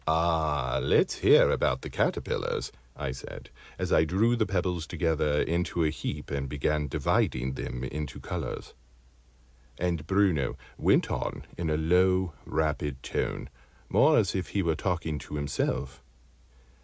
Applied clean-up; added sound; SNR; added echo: none; none; none; none.